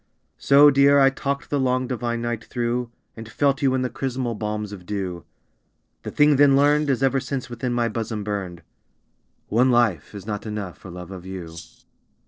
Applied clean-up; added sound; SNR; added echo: neural separator model SepFormer DNS4.